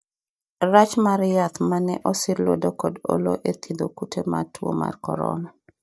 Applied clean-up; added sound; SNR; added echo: neural mask model DeepFilterNet 3.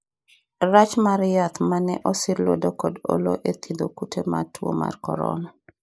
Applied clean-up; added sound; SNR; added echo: neural mask model Resemble Enhance denoiser.